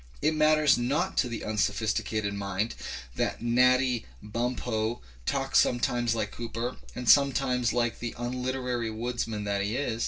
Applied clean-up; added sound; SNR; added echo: none; none; none; reverberation time 0.2 s.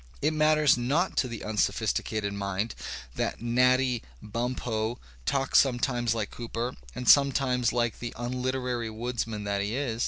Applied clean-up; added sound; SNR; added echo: none; none; none; none.